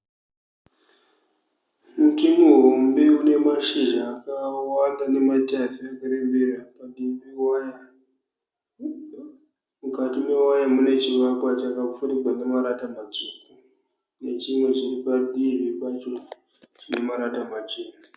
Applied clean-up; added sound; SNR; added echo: none; none; none; none.